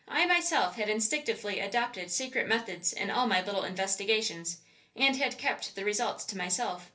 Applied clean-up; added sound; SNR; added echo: none; none; none; reverberation time 0.3 s.